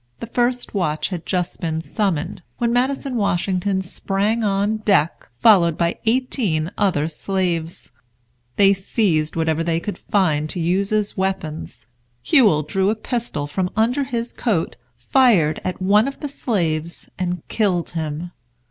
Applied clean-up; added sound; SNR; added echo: none; none; none; none.